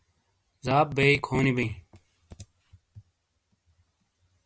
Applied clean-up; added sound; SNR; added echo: none; none; none; none.